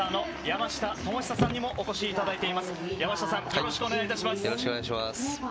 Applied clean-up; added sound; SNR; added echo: none; Car; 8 dB; none.